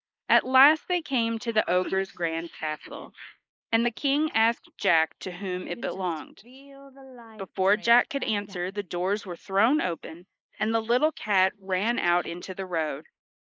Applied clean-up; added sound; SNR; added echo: neural mask model Resemble Enhance denoiser.